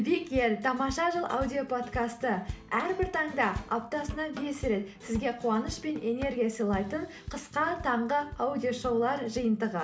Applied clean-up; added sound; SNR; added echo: none; none; none; none.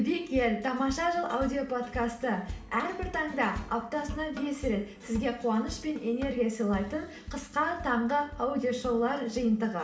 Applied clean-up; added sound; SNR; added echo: none; none; none; reverberation time 1.7 s.